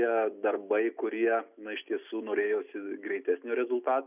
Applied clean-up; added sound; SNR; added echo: none; none; none; none.